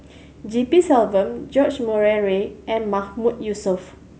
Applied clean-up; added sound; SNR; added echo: none; none; none; none.